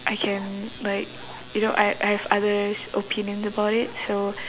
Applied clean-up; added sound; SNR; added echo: none; Zipper (clothing); 20 dB; none.